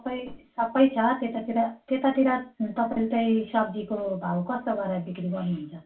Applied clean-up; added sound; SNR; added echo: none; none; none; reverberation time 0.3 s.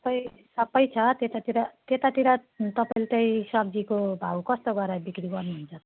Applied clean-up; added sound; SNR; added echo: none; none; none; none.